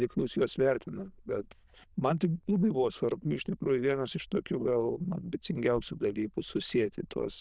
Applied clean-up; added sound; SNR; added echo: neural diffusion model UNIVERSE++.